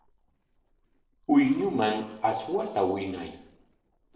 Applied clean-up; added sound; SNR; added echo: neural separator model SepFormer DNS4.